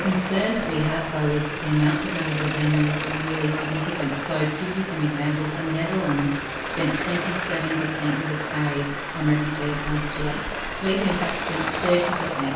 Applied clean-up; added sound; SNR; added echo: none; Traffic noise, roadway noise; 4 dB; reverberation time 0.9 s.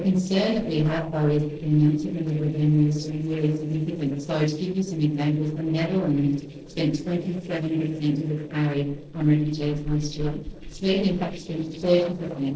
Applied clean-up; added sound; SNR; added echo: neural separator model SepFormer DNS4.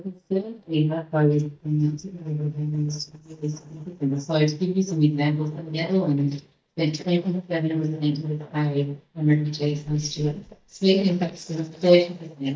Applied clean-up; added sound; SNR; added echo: neural mask model DeepFilterNet 3.